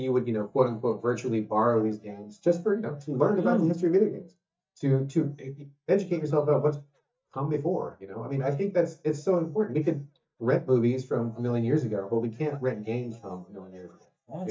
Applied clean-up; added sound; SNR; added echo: neural mask model DeepFilterNet 3.